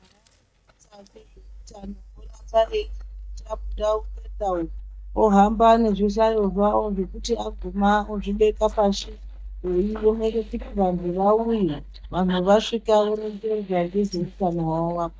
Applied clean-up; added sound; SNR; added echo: neural mask model DeepFilterNet 3.